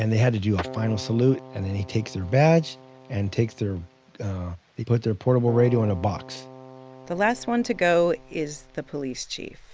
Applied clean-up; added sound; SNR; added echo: none; Keyboard (musical); 18 dB; none.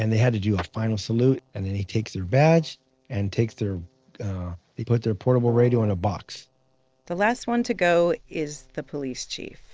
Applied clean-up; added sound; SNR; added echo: neural separator model SepFormer DNS4.